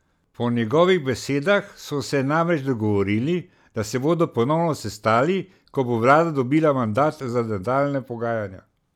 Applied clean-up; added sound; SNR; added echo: none; none; none; none.